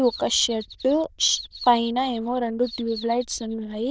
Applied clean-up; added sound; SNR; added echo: neural diffusion model UNIVERSE++.